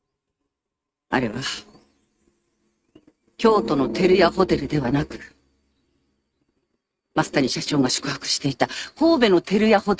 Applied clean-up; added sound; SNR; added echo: neural mask model RNNoise.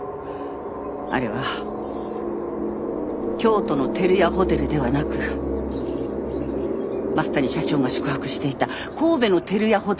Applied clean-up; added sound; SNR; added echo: none; none; none; none.